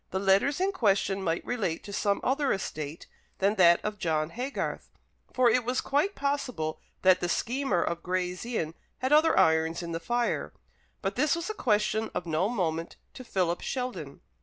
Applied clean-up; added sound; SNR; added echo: none; none; none; none.